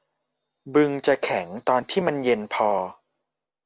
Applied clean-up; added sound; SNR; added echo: none; none; none; none.